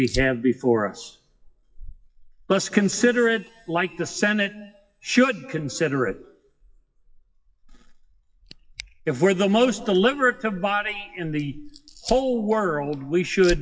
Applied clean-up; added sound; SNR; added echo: classical method WPE with log-MMSE.